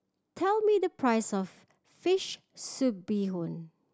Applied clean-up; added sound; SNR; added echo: none; none; none; none.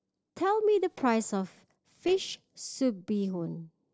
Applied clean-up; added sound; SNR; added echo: neural separator model SepFormer DNS4.